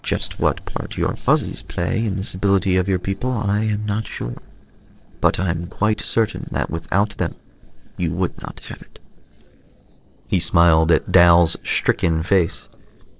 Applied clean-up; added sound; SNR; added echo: neural separator model SepFormer DNS4.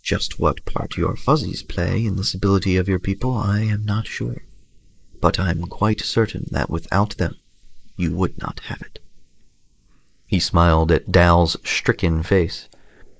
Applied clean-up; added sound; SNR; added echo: neural mask model Resemble Enhance denoiser.